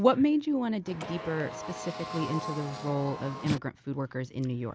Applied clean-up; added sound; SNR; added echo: none; Car; 9 dB; none.